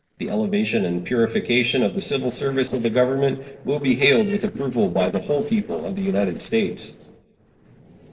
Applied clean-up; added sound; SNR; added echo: neural separator model SepFormer DNS4.